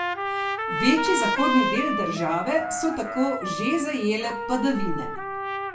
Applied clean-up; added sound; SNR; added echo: none; Trumpet; 3 dB; reverberation time 0.2 s.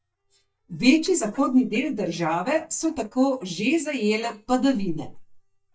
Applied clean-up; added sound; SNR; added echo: neural mask model DeepFilterNet 3.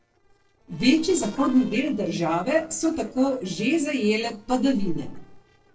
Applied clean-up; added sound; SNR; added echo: neural separator model SepFormer DNS4.